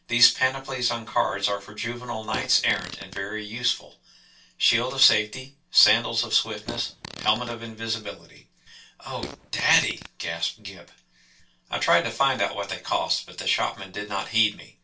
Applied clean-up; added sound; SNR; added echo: none; Fart; 12 dB; reverberation time 0.2 s.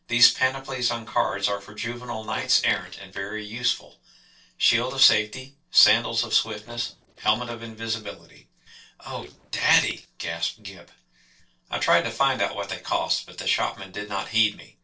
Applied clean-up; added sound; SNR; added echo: neural separator model SepFormer DNS4.